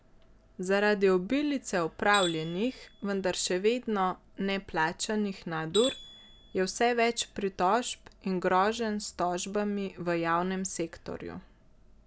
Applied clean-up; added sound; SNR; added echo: none; Tools; 14 dB; none.